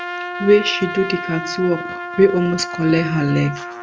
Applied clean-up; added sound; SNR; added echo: none; Trumpet; 9 dB; none.